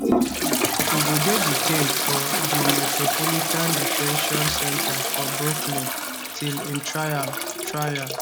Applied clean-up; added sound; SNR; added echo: none; Toilet flush; -5 dB; none.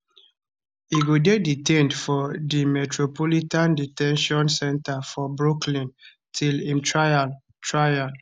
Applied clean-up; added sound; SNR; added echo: none; none; none; none.